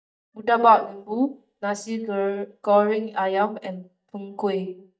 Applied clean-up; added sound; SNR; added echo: neural mask model DeepFilterNet 3.